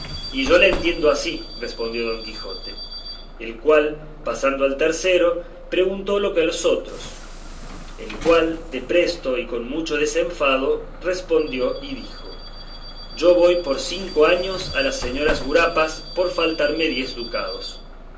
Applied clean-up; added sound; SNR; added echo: none; Bus / Alarm; 12 dB; reverberation time 0.3 s.